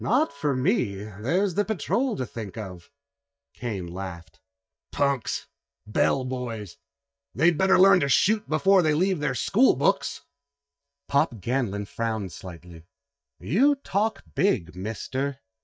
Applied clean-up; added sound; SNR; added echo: neural mask model DeepFilterNet 3.